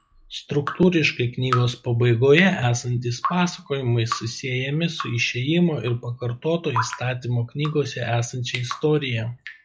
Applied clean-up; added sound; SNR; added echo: classical method log-MMSE.